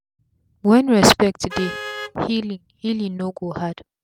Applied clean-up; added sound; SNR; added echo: none; Vehicle horn, car horn, honking; 17 dB; none.